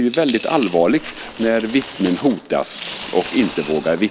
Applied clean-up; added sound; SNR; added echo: none; Coin (dropping); 14 dB; none.